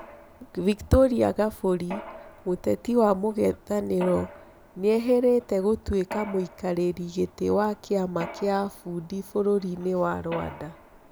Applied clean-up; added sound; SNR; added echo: none; Mechanisms; 18 dB; none.